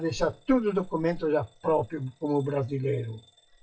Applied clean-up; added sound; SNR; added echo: classical method WPE with log-MMSE.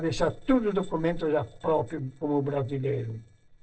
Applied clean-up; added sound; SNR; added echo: neural separator model SepFormer DNS4.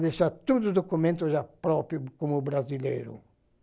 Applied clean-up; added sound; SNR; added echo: none; none; none; none.